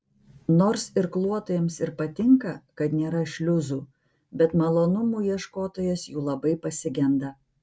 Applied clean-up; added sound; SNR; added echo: none; none; none; none.